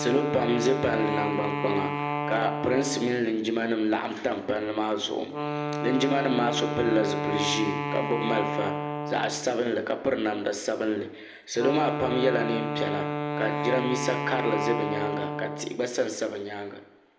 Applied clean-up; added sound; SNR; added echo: none; Wind instrument, woodwind instrument; 4 dB; reverberation time 0.7 s.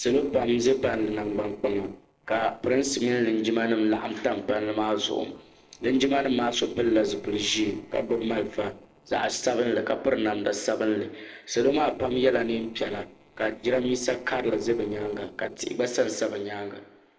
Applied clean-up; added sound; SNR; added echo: neural separator model SepFormer DNS4.